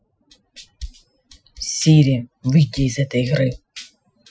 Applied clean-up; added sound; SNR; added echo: classical method Wiener filter.